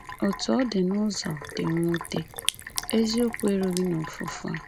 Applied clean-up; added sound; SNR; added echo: none; Sink (filling or washing); 10 dB; none.